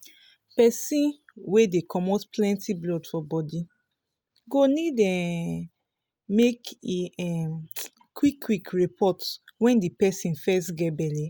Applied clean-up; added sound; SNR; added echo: none; none; none; none.